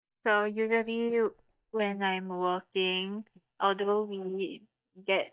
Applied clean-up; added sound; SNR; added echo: neural mask model DeepFilterNet 3.